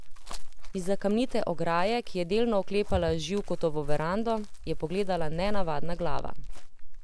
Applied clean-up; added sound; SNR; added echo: none; Chirp, tweet; -2 dB; none.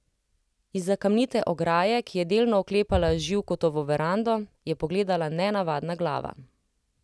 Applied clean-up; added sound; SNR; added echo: none; none; none; none.